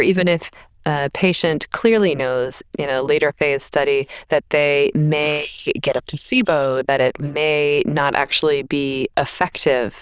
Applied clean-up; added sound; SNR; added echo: neural diffusion model UNIVERSE++.